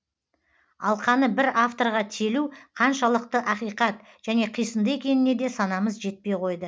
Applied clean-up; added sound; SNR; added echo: none; none; none; none.